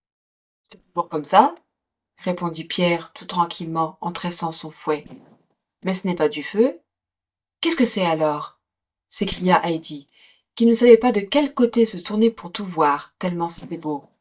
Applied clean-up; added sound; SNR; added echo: neural mask model DeepFilterNet 3.